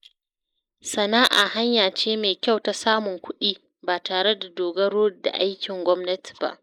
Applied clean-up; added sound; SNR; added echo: neural mask model Resemble Enhance denoiser.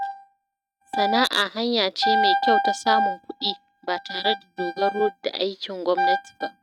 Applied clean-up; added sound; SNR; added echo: neural mask model RNNoise.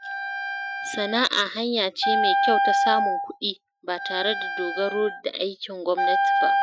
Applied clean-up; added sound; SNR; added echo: classical method Wiener filter.